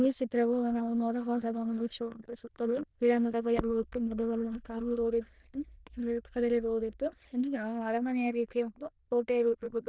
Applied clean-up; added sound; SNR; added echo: neural diffusion model UNIVERSE++.